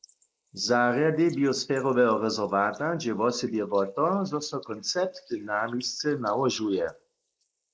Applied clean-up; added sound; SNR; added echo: neural mask model Resemble Enhance denoiser.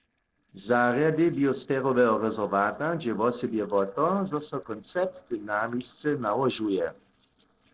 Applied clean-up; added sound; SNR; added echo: neural separator model SepFormer DNS4.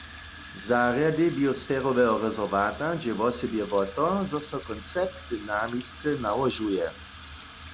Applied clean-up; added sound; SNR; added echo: none; Sink (filling or washing) / Water tap, faucet; 14 dB; none.